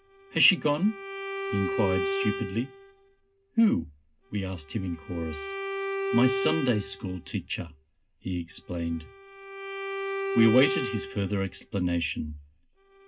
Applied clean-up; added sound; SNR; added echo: none; Bowed string instrument; 5 dB; reverberation time 0.2 s.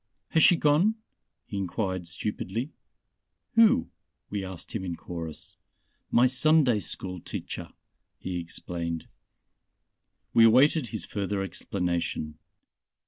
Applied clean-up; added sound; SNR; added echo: none; none; none; none.